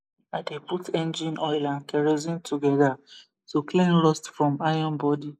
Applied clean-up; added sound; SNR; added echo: neural mask model Resemble Enhance denoiser.